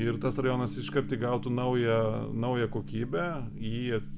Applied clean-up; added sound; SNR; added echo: none; Gong; 11 dB; none.